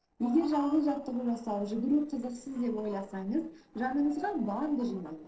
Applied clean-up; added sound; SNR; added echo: neural separator model SepFormer DNS4.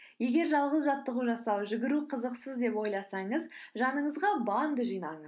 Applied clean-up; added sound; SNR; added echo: none; none; none; none.